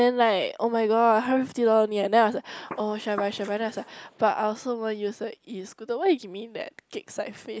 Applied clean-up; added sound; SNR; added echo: neural mask model Resemble Enhance denoiser.